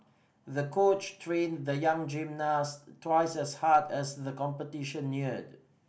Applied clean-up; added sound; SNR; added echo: none; none; none; none.